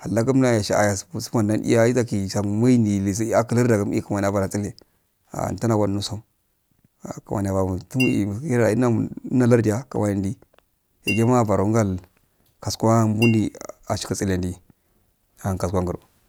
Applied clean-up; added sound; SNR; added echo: none; Chink, clink; 12 dB; none.